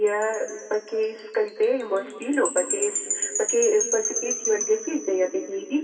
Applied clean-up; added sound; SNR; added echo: none; Wind chime; 6 dB; reverberation time 2.1 s.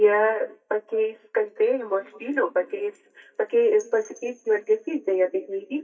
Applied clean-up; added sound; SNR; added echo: neural mask model DeepFilterNet 3.